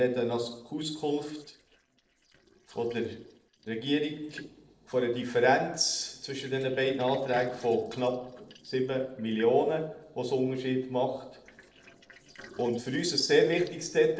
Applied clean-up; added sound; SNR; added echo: neural separator model SepFormer DNS4.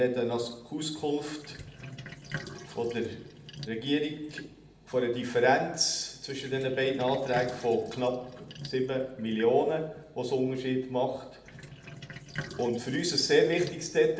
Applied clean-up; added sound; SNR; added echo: none; Sink (filling or washing); 16 dB; reverberation time 0.6 s.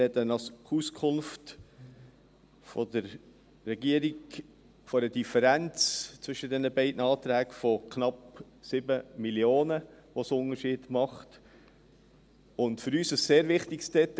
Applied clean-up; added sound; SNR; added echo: none; none; none; none.